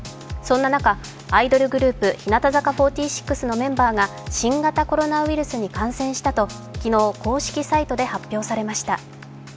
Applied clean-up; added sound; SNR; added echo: none; none; none; none.